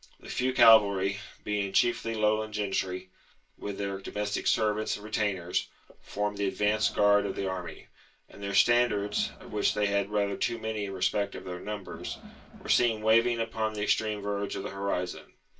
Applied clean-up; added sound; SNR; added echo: none; Crowd; 18 dB; reverberation time 0.2 s.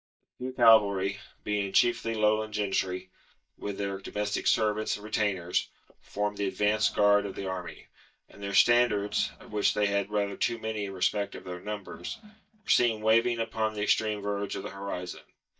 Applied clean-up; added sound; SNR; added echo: neural mask model DeepFilterNet 3.